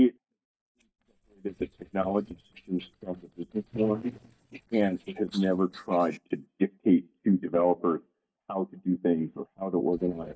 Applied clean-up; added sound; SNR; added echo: neural mask model DeepFilterNet 3.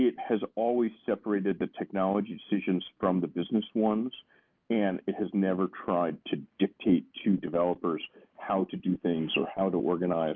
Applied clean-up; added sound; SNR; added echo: none; none; none; none.